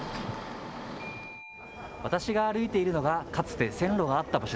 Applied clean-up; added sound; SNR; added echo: none; Doorbell; 20 dB; none.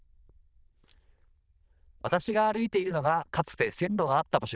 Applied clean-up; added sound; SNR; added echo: neural diffusion model UNIVERSE++.